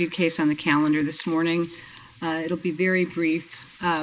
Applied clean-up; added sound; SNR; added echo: neural mask model Resemble Enhance denoiser.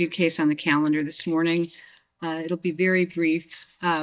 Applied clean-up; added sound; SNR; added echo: neural mask model DeepFilterNet 3.